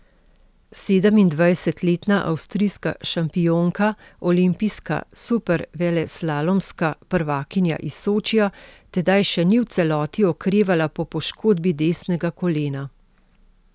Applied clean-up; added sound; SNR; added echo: none; none; none; none.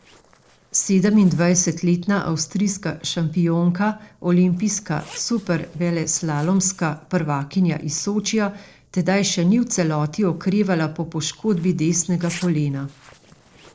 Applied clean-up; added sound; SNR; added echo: neural separator model SepFormer DNS4.